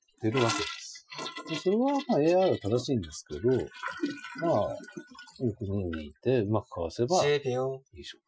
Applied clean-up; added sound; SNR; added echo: classical method Wiener filter.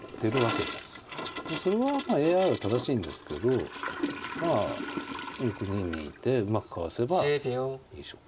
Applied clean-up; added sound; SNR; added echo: none; Toilet flush / Gurgling; 9 dB; none.